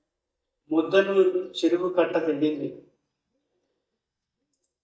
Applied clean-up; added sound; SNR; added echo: neural mask model DeepFilterNet 3.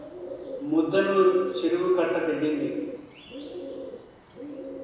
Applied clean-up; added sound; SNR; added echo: none; Bird; 12 dB; reverberation time 1.0 s.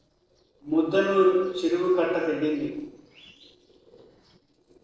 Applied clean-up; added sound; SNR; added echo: neural separator model SepFormer DNS4.